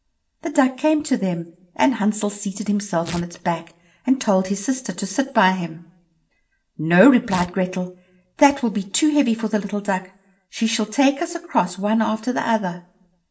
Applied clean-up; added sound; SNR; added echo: none; Tearing; 20 dB; reverberation time 0.4 s.